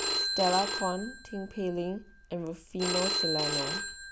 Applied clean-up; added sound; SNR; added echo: none; Telephone; 0 dB; none.